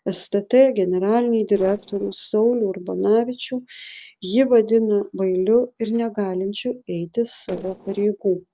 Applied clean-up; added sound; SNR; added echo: neural separator model SepFormer DNS4.